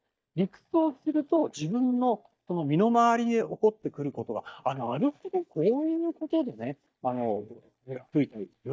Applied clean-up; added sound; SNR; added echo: neural mask model DeepFilterNet 3.